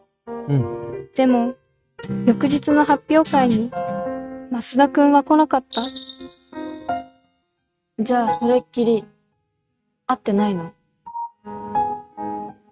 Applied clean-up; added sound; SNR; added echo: neural mask model RNNoise.